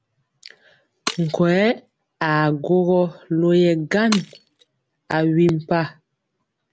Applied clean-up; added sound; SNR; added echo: none; Shatter; 17 dB; none.